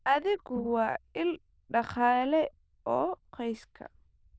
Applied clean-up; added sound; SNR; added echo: neural diffusion model UNIVERSE++.